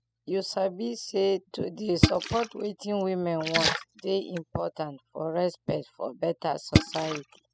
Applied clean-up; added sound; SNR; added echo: classical method spectral subtraction.